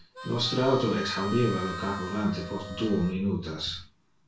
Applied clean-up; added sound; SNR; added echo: none; Harmonica; 11 dB; reverberation time 0.3 s.